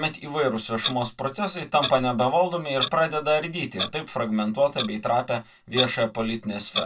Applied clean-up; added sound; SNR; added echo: none; Clock; 9 dB; reverberation time 0.1 s.